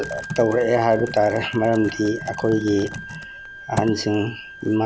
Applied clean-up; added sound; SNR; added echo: none; Typing + Wind instrument, woodwind instrument; 11 dB; none.